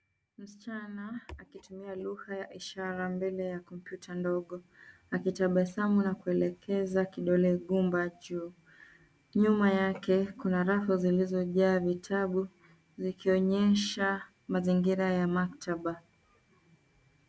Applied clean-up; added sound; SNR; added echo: none; none; none; none.